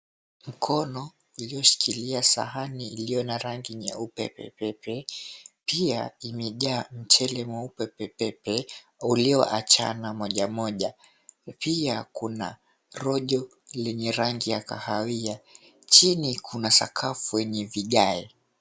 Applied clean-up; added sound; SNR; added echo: none; none; none; none.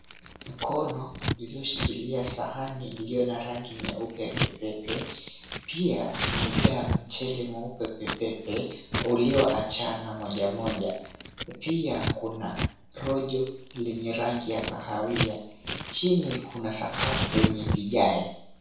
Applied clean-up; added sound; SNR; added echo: none; Scissors; 5 dB; reverberation time 0.7 s.